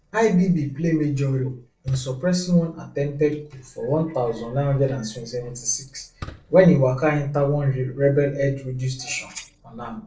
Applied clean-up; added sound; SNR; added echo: neural separator model SepFormer DNS4.